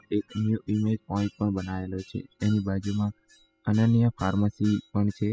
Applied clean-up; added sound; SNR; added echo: classical method spectral subtraction.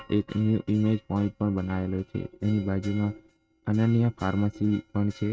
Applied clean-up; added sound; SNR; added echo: neural mask model RNNoise.